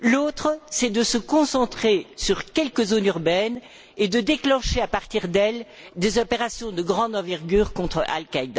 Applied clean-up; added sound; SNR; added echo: none; none; none; none.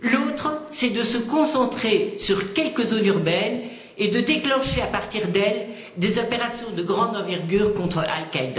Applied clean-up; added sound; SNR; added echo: none; none; none; reverberation time 0.9 s.